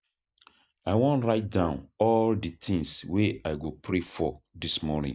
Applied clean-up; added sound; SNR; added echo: neural mask model Resemble Enhance denoiser.